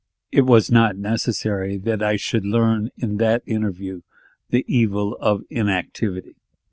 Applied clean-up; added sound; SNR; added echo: none; none; none; none.